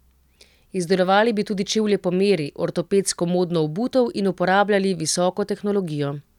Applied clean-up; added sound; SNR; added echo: none; none; none; none.